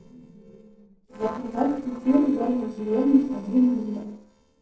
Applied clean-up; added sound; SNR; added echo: neural separator model SepFormer DNS4.